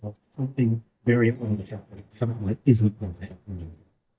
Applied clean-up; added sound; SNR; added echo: neural mask model DeepFilterNet 3.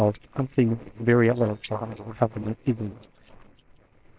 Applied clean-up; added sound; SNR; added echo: neural separator model SepFormer WHAMR!.